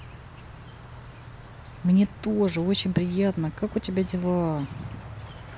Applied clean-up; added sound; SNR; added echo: none; Insect; 15 dB; none.